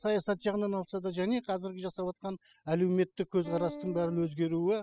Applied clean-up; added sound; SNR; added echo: classical method spectral subtraction.